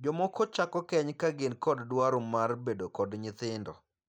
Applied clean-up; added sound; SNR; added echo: none; none; none; none.